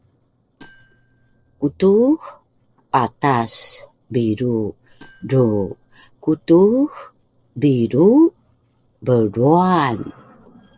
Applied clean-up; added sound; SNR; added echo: neural separator model SepFormer DNS4.